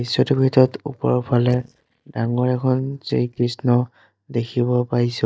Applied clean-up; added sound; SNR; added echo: neural mask model DeepFilterNet 3.